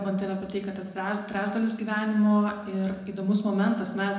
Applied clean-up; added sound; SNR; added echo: none; none; none; reverberation time 0.9 s.